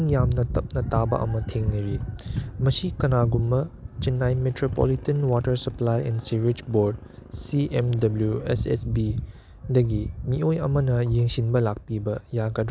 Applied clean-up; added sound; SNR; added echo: none; none; none; none.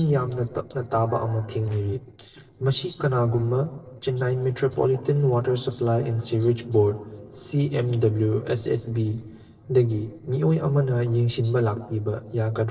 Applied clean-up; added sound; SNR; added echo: neural separator model SepFormer DNS4.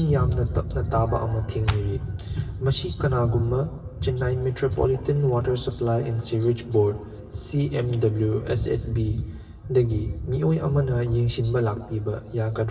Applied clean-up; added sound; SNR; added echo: none; Clapping; 13 dB; reverberation time 1.4 s.